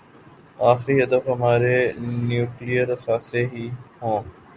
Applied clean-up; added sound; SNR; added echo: none; none; none; none.